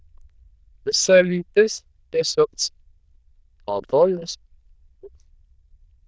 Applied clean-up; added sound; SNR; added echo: neural diffusion model UNIVERSE++.